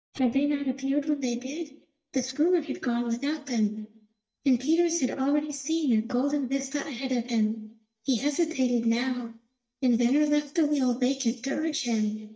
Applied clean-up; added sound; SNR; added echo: neural mask model DeepFilterNet 3.